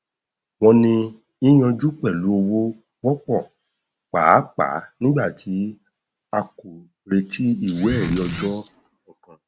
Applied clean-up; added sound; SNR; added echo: none; Zipper (clothing); 12 dB; none.